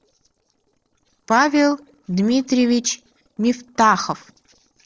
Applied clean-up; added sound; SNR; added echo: neural separator model SepFormer DNS4.